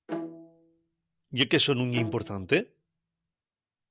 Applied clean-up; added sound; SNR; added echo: none; Bowed string instrument; 10 dB; none.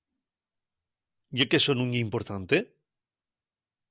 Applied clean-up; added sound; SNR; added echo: none; none; none; none.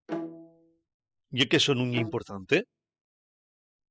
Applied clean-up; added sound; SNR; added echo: classical method spectral subtraction.